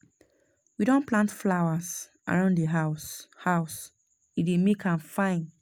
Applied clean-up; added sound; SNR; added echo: none; none; none; none.